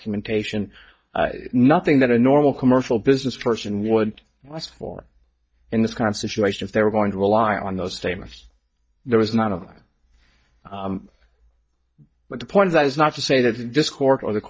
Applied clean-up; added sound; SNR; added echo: neural mask model DeepFilterNet 3.